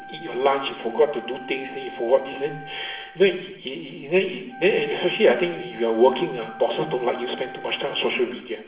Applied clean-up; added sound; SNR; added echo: none; Wind instrument, woodwind instrument; 16 dB; reverberation time 0.8 s.